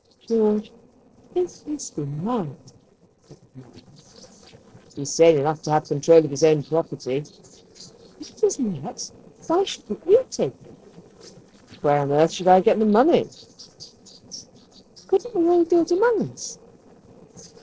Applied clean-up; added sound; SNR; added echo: neural separator model SepFormer DNS4.